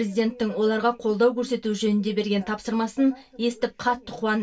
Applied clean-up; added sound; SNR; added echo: none; none; none; reverberation time 0.1 s.